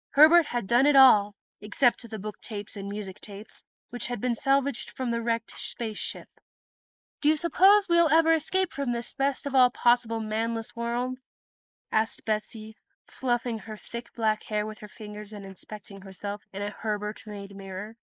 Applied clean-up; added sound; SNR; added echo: neural mask model Resemble Enhance denoiser.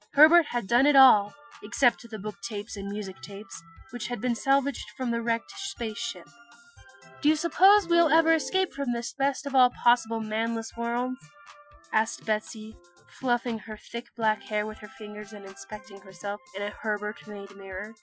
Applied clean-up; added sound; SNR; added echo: classical method Wiener filter.